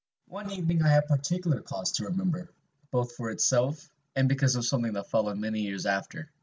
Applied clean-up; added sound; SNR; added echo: none; none; none; none.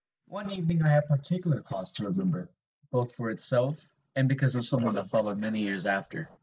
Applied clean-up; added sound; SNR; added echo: neural mask model Resemble Enhance denoiser.